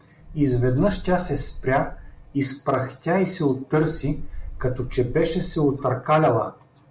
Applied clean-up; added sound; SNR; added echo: none; Wind; 10 dB; none.